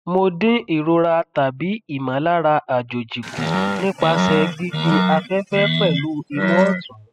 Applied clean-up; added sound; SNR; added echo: classical method spectral subtraction.